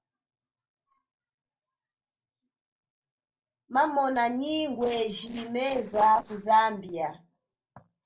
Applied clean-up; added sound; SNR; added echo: neural separator model SepFormer DNS4.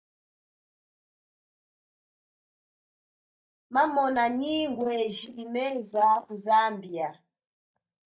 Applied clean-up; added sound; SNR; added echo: neural mask model DeepFilterNet 3.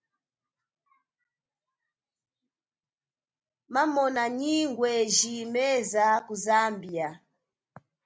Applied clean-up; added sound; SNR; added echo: none; none; none; none.